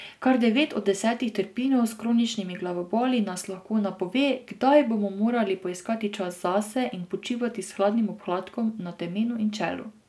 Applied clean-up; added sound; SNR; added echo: none; none; none; none.